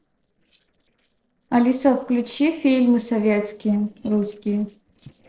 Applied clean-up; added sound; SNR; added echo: neural separator model SepFormer DNS4.